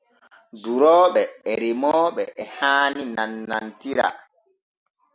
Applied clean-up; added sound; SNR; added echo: none; none; none; none.